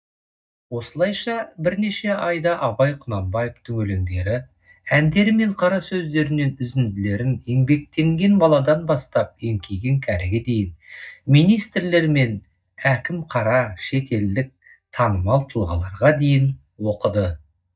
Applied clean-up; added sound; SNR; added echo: neural mask model DeepFilterNet 3.